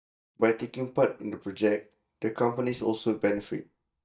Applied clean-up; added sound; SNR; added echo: neural mask model DeepFilterNet 3.